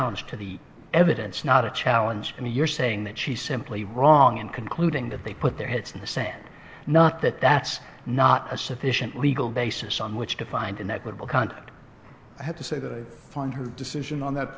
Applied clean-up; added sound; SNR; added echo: none; none; none; none.